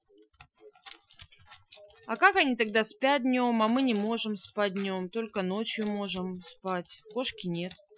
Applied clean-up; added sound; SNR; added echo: classical method Wiener filter.